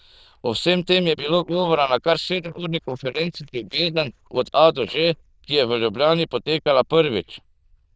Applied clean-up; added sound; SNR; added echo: neural diffusion model UNIVERSE++.